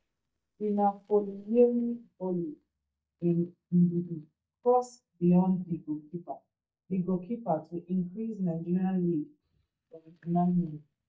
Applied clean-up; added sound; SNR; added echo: neural mask model DeepFilterNet 3.